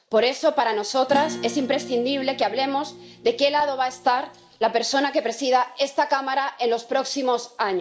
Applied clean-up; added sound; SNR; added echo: none; Acoustic guitar / Strum; 15 dB; reverberation time 0.5 s.